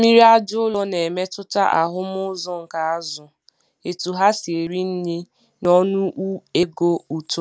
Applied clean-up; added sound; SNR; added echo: none; none; none; none.